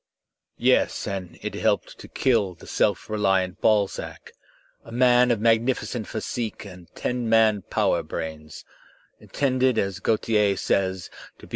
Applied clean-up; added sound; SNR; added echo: none; none; none; none.